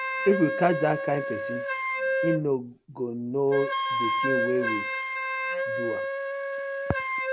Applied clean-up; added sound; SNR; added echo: none; Wind instrument, woodwind instrument; 0 dB; none.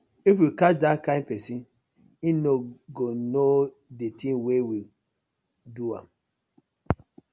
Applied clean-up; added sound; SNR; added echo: none; none; none; none.